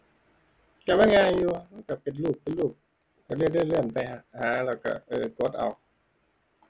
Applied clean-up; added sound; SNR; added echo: none; none; none; none.